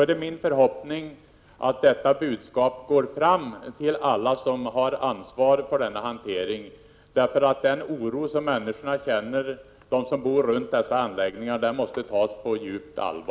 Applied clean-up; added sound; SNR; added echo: none; none; none; none.